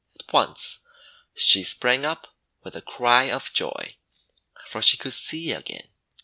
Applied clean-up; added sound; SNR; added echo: none; none; none; none.